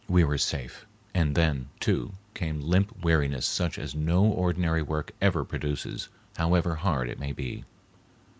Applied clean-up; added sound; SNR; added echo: none; none; none; none.